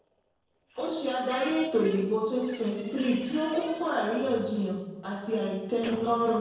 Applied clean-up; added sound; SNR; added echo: neural separator model SepFormer DNS4.